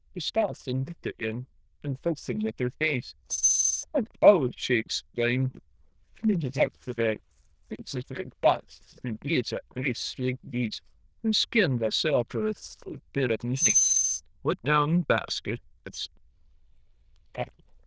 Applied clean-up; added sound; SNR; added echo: neural diffusion model UNIVERSE++.